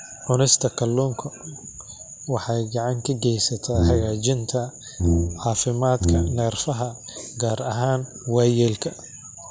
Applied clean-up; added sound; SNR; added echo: none; Brass instrument; 0 dB; none.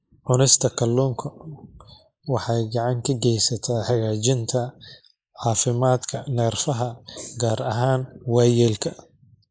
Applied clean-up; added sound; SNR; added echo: neural mask model Resemble Enhance denoiser.